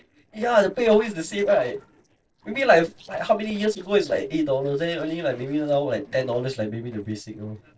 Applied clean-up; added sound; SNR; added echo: neural separator model SepFormer DNS4.